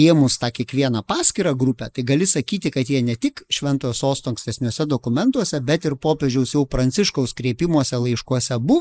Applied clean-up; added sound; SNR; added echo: neural mask model Resemble Enhance denoiser.